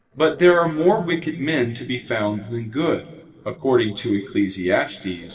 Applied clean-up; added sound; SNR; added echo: neural separator model SepFormer DNS4.